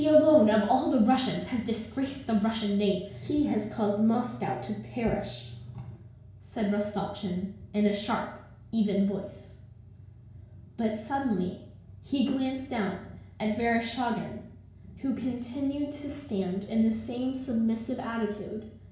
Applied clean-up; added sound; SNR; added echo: none; none; none; reverberation time 0.6 s.